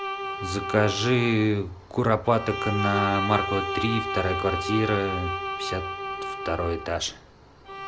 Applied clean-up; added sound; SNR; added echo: none; Bowed string instrument; 5 dB; none.